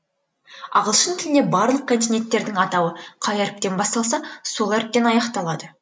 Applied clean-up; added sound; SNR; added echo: none; none; none; none.